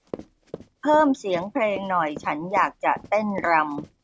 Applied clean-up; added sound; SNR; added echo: none; Run; 17 dB; none.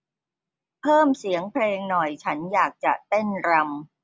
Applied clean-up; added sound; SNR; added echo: none; none; none; none.